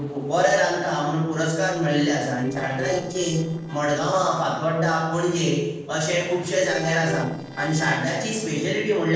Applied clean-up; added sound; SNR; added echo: neural separator model SepFormer DNS4.